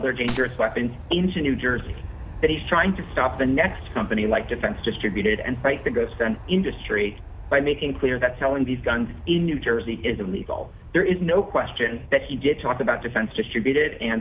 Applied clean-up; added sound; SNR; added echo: none; Gunshot, gunfire + Aircraft; 13 dB; none.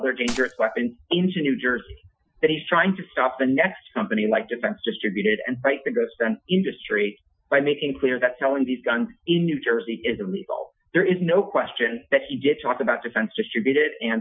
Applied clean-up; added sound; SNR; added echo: classical method Wiener filter.